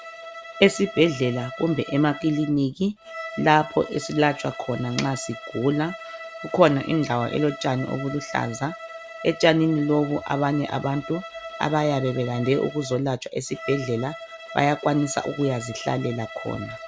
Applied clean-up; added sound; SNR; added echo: none; Bowed string instrument; 14 dB; none.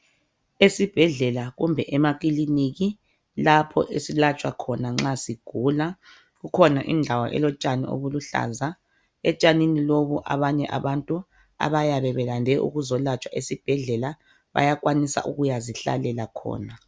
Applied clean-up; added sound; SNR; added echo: none; none; none; none.